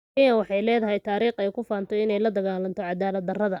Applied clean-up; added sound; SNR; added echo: neural mask model DeepFilterNet 3.